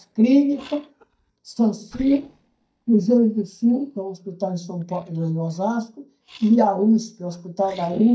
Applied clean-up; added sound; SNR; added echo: neural mask model DeepFilterNet 3.